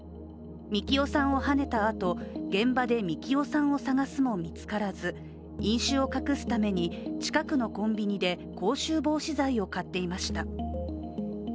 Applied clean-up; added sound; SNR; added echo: none; none; none; none.